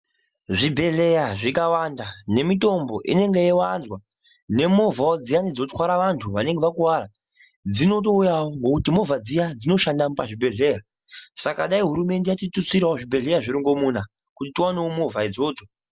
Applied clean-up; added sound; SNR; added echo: none; none; none; none.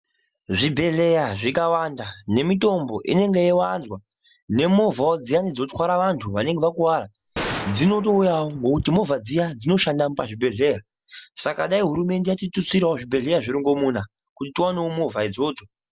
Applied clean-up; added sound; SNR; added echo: none; Gunshot, gunfire; 11 dB; none.